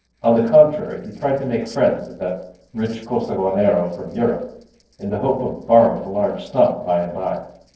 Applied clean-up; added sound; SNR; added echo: neural separator model SepFormer DNS4.